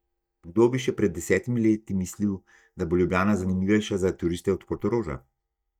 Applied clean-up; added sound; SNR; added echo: neural mask model DeepFilterNet 3.